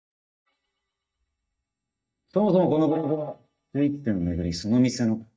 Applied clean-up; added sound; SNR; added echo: neural mask model DeepFilterNet 3.